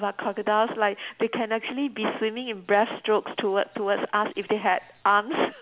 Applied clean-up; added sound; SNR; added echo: none; none; none; none.